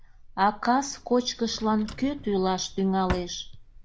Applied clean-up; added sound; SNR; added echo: none; Drawer open or close; 13 dB; none.